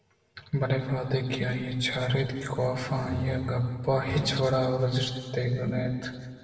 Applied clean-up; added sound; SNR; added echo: none; none; none; reverberation time 1.6 s.